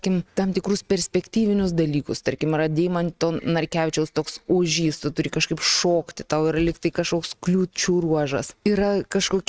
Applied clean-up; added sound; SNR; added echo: neural mask model RNNoise.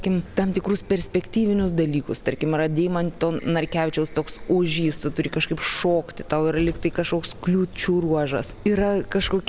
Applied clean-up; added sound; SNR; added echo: none; Car; 15 dB; none.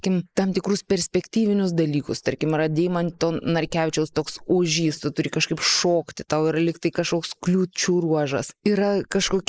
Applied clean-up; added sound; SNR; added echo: neural mask model Resemble Enhance denoiser.